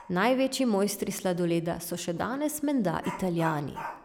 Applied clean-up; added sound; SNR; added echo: none; Dog; 16 dB; none.